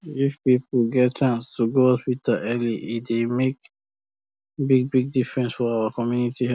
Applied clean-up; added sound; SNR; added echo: none; none; none; none.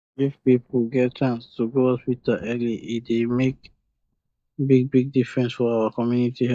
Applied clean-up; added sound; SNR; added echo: neural mask model DeepFilterNet 3.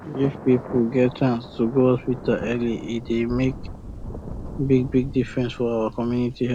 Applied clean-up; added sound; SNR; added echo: none; Thunder; 12 dB; none.